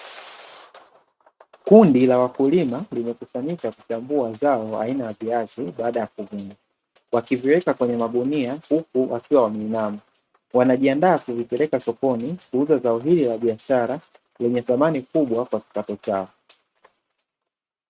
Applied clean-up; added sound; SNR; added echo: neural mask model RNNoise.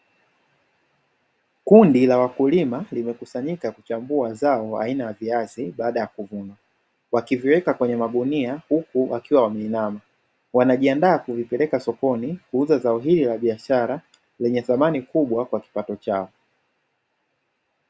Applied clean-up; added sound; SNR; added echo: none; none; none; none.